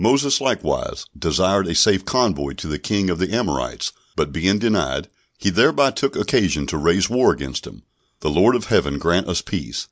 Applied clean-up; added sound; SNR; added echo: none; none; none; none.